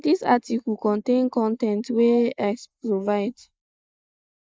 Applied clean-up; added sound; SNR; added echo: neural mask model Resemble Enhance denoiser.